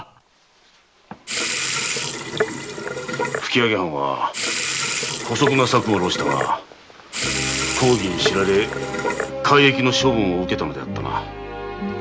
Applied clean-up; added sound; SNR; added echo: none; Sink (filling or washing) / Water tap, faucet; 2 dB; none.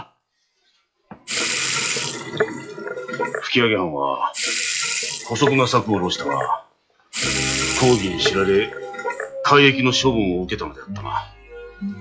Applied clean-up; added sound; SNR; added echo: classical method log-MMSE.